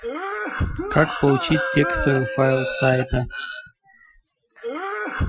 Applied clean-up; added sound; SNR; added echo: classical method Wiener filter.